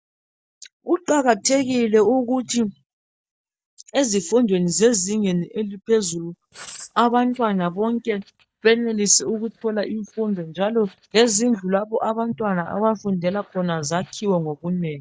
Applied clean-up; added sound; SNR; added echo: neural mask model DeepFilterNet 3.